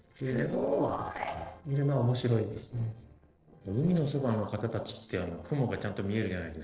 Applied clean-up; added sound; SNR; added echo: neural separator model SepFormer DNS4.